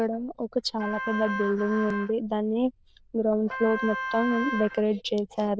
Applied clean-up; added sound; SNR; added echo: neural diffusion model UNIVERSE++.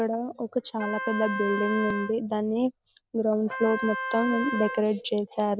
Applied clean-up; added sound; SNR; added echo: none; Wind instrument, woodwind instrument; 8 dB; none.